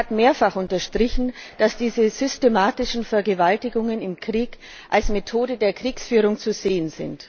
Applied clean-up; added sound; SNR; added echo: none; none; none; none.